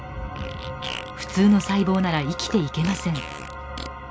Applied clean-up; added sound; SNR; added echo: none; Fart; 14 dB; none.